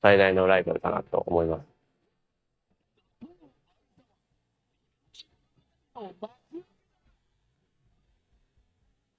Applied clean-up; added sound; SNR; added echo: neural mask model DeepFilterNet 3.